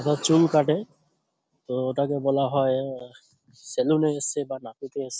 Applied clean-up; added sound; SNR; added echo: none; none; none; none.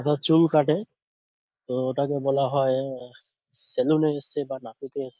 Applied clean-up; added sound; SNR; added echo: neural mask model Resemble Enhance denoiser.